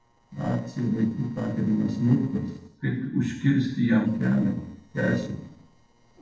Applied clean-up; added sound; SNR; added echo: neural separator model SepFormer DNS4.